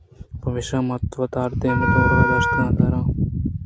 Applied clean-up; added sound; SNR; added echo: none; Wind instrument, woodwind instrument; 4 dB; none.